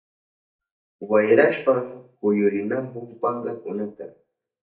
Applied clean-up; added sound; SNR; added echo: neural mask model DeepFilterNet 3.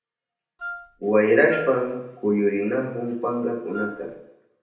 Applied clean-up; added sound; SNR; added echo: none; Wind instrument, woodwind instrument; 13 dB; reverberation time 0.8 s.